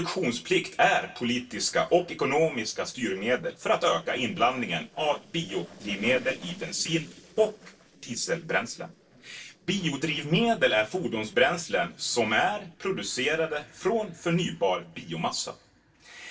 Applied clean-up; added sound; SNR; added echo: neural separator model SepFormer DNS4.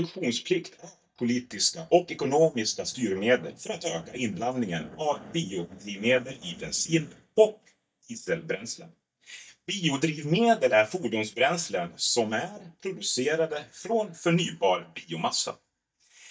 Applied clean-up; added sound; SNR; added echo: neural mask model DeepFilterNet 3.